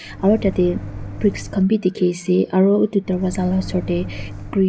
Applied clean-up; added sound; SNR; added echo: none; Microwave oven; 11 dB; none.